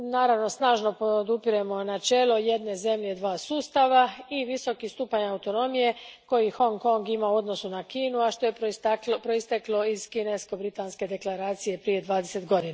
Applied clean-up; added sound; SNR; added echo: none; none; none; none.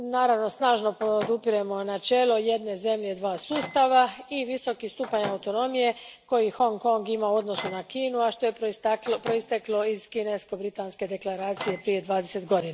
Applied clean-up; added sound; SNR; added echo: none; Microwave oven; 17 dB; none.